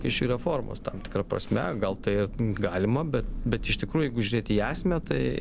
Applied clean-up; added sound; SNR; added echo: none; Thunder; 9 dB; none.